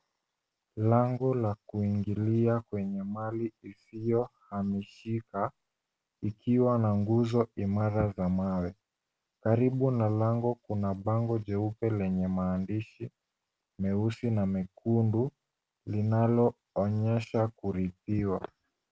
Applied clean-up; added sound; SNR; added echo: none; none; none; none.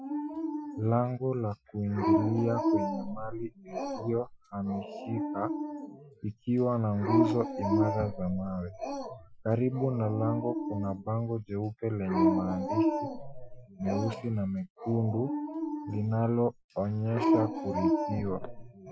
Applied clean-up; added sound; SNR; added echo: classical method Wiener filter.